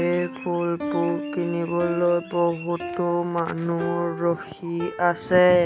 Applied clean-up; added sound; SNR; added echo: none; Piano; 11 dB; none.